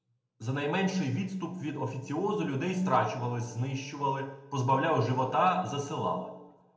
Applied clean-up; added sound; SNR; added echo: none; Guitar; 18 dB; reverberation time 0.7 s.